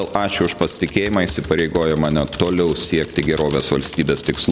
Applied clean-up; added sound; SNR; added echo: none; Typing; 17 dB; none.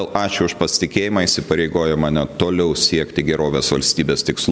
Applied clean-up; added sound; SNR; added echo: none; none; none; none.